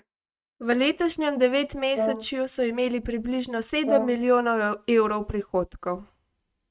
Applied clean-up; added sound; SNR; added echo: neural mask model RNNoise.